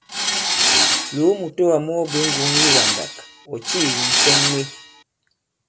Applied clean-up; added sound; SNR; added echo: none; Tools; -4 dB; none.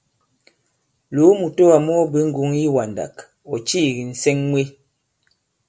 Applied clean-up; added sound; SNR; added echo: none; none; none; none.